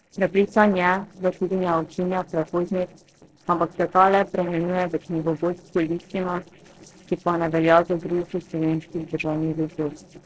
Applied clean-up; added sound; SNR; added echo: neural separator model SepFormer DNS4.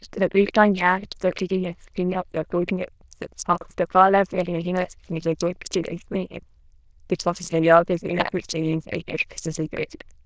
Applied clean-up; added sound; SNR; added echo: neural diffusion model UNIVERSE++.